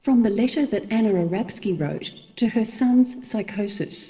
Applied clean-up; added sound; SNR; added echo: neural separator model SepFormer DNS4.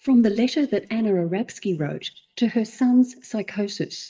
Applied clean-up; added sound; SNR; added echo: neural mask model DeepFilterNet 3.